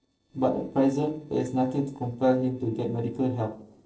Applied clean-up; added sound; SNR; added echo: neural separator model SepFormer DNS4.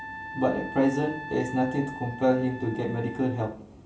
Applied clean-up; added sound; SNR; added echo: none; Wind instrument, woodwind instrument; 13 dB; reverberation time 0.3 s.